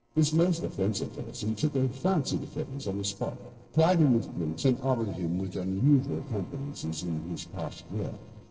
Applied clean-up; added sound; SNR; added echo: neural separator model SepFormer DNS4.